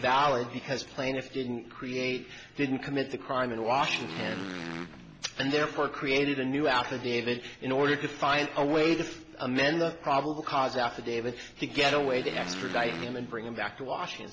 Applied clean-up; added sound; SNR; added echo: none; Motorcycle; 12 dB; none.